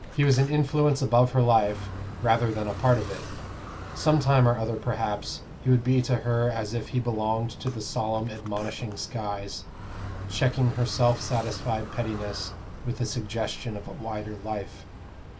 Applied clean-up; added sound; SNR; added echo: none; Car + Train; 12 dB; none.